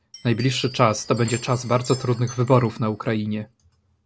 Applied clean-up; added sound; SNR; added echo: none; Door / Chime + Glass; 18 dB; none.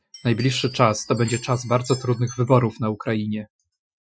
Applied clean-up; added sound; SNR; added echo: classical method Wiener filter.